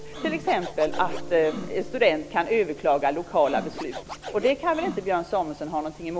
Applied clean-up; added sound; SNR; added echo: none; Scratching (performance technique) + Piano; 11 dB; none.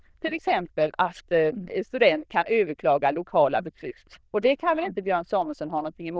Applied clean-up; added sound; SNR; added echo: neural diffusion model UNIVERSE++.